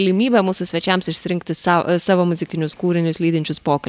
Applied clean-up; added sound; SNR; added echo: none; none; none; none.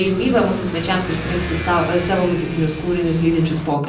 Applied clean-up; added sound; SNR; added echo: none; Motorcycle / Accelerating, revving, vroom; 9 dB; reverberation time 0.6 s.